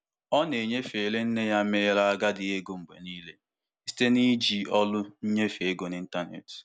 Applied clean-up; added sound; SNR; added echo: none; none; none; none.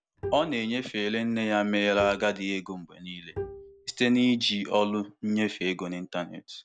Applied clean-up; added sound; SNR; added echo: none; Bowed string instrument; 12 dB; none.